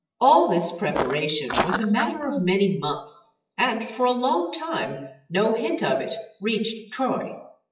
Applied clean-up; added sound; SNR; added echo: classical method WPE with log-MMSE.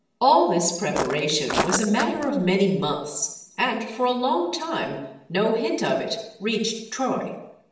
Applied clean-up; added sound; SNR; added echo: none; Walk, footsteps; 5 dB; reverberation time 0.8 s.